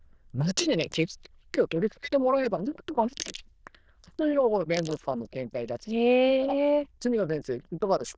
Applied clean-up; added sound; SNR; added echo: neural diffusion model UNIVERSE++.